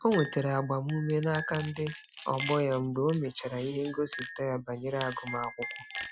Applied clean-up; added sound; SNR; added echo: classical method Wiener filter.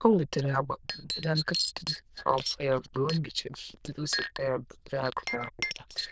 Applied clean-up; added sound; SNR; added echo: neural diffusion model UNIVERSE++.